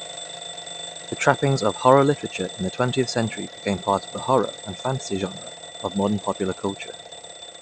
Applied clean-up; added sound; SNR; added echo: none; Alarm / Bell; 13 dB; none.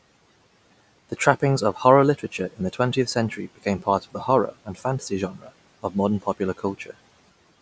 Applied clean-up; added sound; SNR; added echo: none; none; none; none.